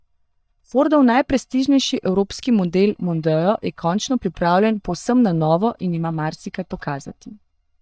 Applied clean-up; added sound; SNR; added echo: neural mask model DeepFilterNet 3.